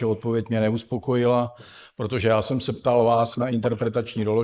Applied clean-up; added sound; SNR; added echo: neural mask model Resemble Enhance denoiser.